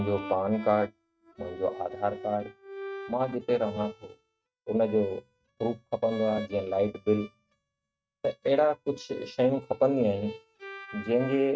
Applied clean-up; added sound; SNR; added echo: neural mask model RNNoise.